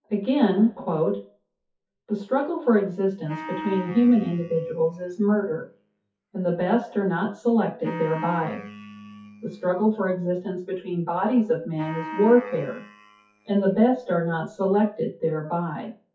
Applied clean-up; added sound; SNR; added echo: classical method WPE with log-MMSE.